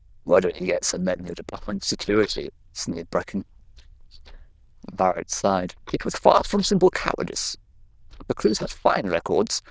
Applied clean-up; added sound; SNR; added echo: neural diffusion model UNIVERSE++.